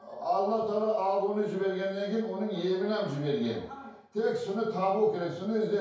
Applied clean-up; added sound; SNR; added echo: none; none; none; reverberation time 0.5 s.